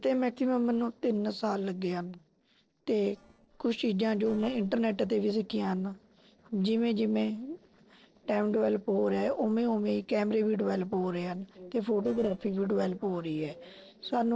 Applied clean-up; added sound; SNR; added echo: neural separator model SepFormer DNS4.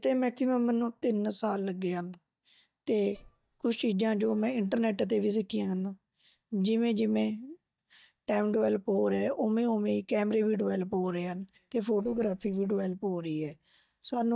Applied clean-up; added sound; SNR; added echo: neural mask model DeepFilterNet 3.